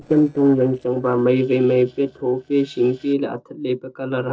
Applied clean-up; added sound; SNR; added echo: neural separator model SepFormer DNS4.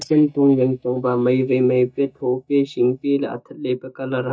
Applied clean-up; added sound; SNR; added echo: neural mask model DeepFilterNet 3.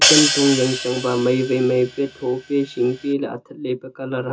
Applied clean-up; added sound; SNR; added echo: none; Hi-hat; 2 dB; reverberation time 0.2 s.